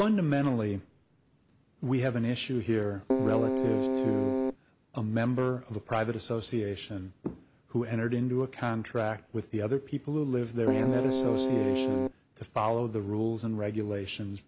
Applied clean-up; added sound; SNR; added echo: none; Keyboard (musical); -3 dB; none.